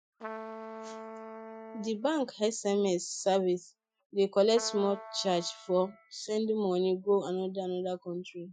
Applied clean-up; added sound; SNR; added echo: classical method Wiener filter.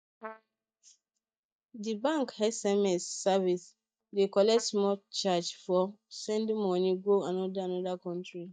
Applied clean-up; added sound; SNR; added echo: neural mask model DeepFilterNet 3.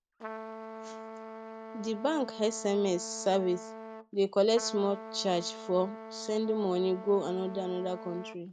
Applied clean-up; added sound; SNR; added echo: none; Trumpet; 12 dB; none.